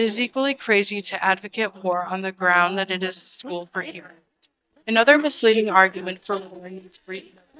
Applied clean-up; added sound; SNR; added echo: neural mask model DeepFilterNet 3.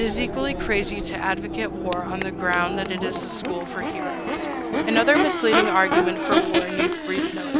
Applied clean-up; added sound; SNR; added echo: none; Crowd / Race car, auto racing / Accelerating, revving, vroom; -1 dB; none.